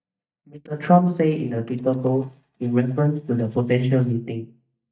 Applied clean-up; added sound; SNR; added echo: neural mask model DeepFilterNet 3.